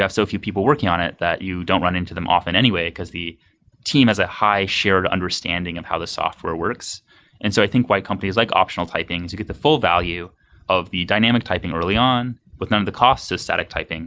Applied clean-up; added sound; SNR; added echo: none; none; none; none.